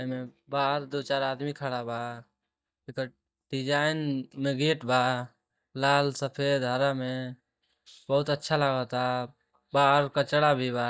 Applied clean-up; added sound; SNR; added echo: neural mask model DeepFilterNet 3.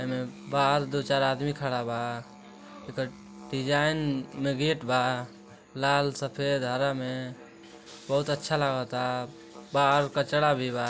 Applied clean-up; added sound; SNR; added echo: none; Musical instrument; 20 dB; none.